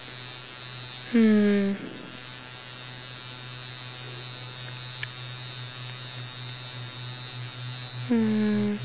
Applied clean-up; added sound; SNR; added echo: none; none; none; none.